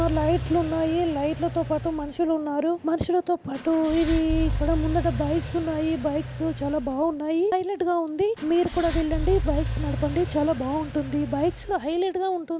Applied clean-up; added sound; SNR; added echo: none; Engine / Car; 7 dB; none.